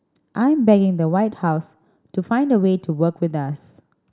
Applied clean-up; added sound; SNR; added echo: none; none; none; none.